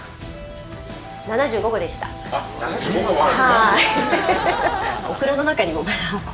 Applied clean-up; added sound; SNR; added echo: none; none; none; none.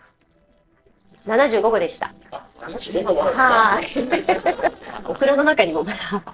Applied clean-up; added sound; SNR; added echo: neural separator model SepFormer DNS4.